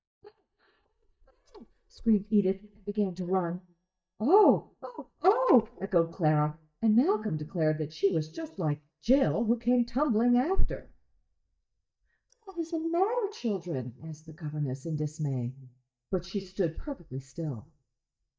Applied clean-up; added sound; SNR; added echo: neural mask model DeepFilterNet 3.